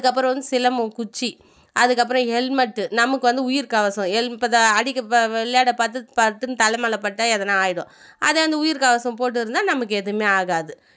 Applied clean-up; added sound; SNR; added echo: none; none; none; none.